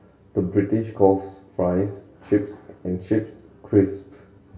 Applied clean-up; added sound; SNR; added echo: none; none; none; reverberation time 0.3 s.